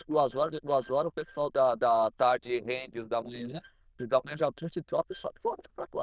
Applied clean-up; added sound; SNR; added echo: neural diffusion model UNIVERSE++.